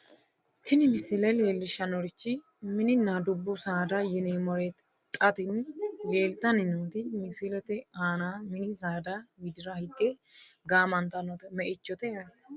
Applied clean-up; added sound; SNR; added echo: none; none; none; none.